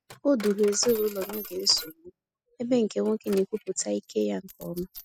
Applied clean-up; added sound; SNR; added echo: classical method spectral subtraction.